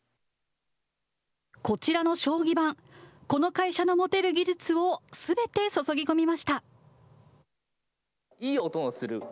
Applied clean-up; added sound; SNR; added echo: none; none; none; none.